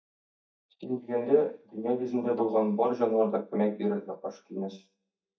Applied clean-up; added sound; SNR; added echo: neural mask model DeepFilterNet 3.